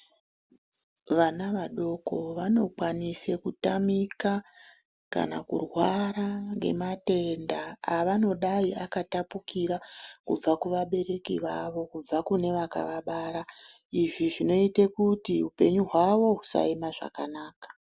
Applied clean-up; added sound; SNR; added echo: none; none; none; none.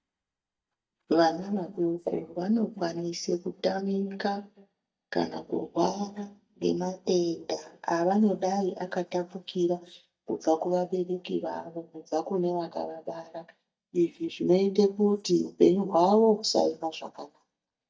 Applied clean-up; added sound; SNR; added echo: neural mask model DeepFilterNet 3.